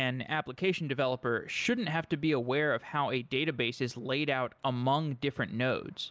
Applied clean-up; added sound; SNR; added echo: none; none; none; none.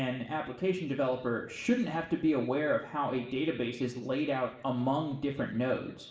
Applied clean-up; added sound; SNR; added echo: none; none; none; reverberation time 0.8 s.